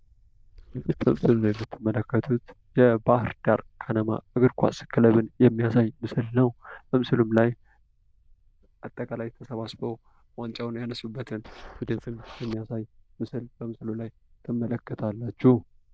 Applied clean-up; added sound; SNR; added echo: neural diffusion model UNIVERSE++.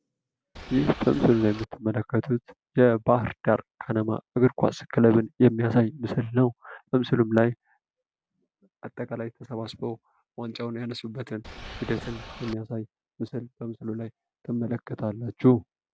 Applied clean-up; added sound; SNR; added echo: none; Boat, Water vehicle; 14 dB; none.